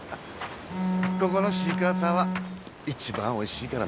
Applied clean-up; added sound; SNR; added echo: none; Bowed string instrument; -1 dB; none.